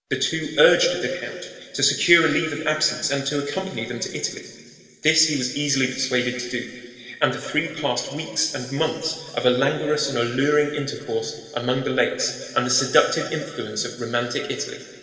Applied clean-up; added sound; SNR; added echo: none; none; none; reverberation time 2.3 s.